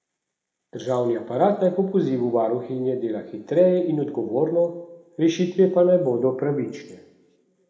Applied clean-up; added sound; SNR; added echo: none; none; none; reverberation time 0.7 s.